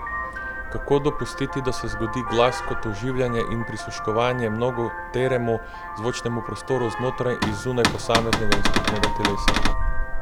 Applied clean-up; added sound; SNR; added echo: none; Cupboard open or close / Door + Vehicle horn, car horn, honking; -1 dB; none.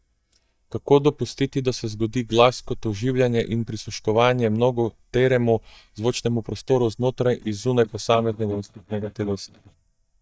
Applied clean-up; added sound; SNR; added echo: neural mask model DeepFilterNet 3.